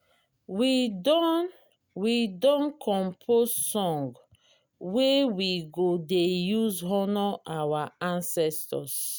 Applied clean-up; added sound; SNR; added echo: none; none; none; none.